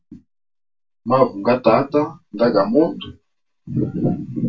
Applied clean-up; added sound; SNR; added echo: none; none; none; reverberation time 0.2 s.